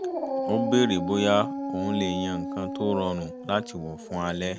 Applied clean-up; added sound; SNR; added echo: none; Dog; 5 dB; none.